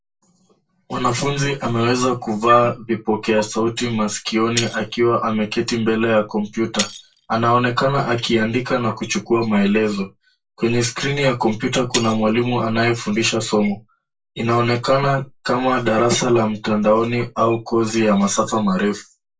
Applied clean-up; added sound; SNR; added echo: none; Shatter; 15 dB; reverberation time 0.2 s.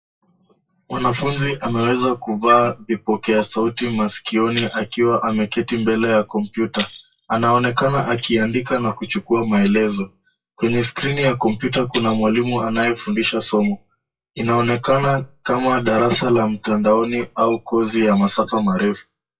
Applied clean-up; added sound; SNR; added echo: classical method WPE with log-MMSE.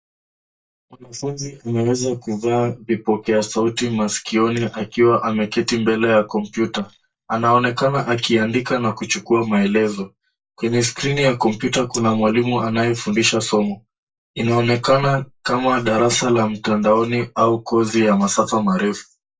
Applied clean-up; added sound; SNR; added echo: neural mask model DeepFilterNet 3.